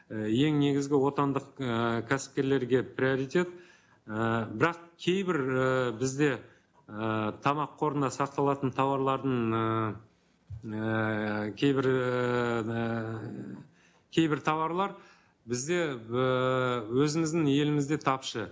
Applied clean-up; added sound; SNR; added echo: none; none; none; none.